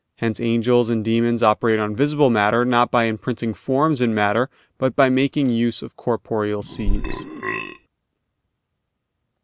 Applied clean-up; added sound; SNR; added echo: none; Burping, eructation; 3 dB; none.